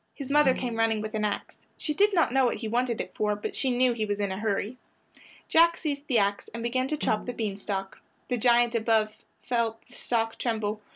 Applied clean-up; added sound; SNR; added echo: none; Snare drum; 15 dB; none.